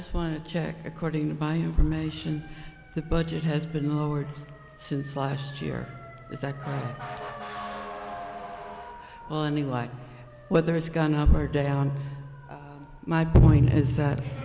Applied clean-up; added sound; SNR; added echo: none; Motor vehicle (road) / Siren; 18 dB; none.